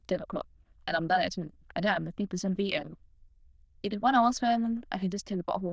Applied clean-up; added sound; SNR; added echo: neural diffusion model UNIVERSE++.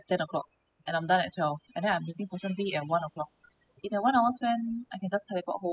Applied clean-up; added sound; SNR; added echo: classical method spectral subtraction.